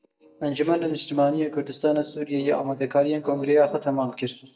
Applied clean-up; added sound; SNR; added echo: neural mask model DeepFilterNet 3.